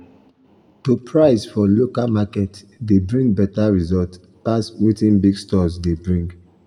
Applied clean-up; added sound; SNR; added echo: none; none; none; reverberation time 1.0 s.